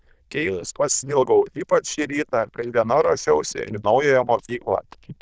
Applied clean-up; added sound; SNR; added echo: neural diffusion model UNIVERSE++.